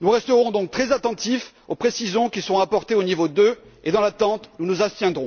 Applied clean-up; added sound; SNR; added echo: none; none; none; none.